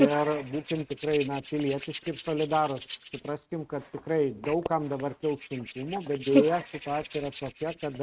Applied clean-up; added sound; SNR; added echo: neural mask model RNNoise.